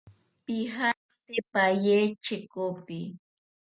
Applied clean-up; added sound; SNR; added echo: none; none; none; none.